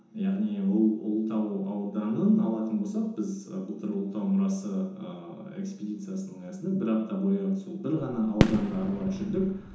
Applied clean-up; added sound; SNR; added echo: none; Fireworks; 2 dB; reverberation time 0.6 s.